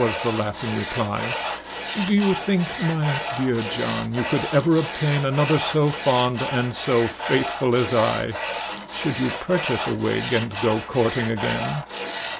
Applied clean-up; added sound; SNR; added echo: none; Tools; 6 dB; none.